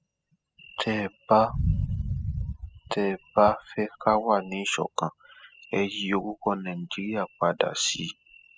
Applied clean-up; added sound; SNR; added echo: classical method spectral subtraction.